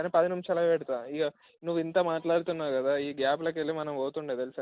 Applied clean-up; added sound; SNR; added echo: none; none; none; none.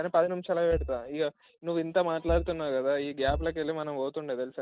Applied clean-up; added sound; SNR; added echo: neural mask model RNNoise.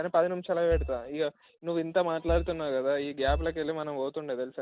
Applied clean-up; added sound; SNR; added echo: none; Marimba, xylophone / Wood; 4 dB; none.